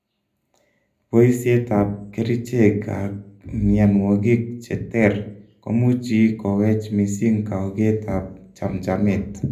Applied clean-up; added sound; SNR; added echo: none; none; none; reverberation time 0.4 s.